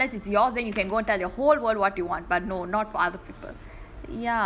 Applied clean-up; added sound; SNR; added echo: none; none; none; none.